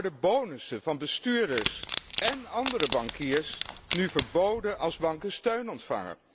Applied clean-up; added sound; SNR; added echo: none; Wood; -3 dB; none.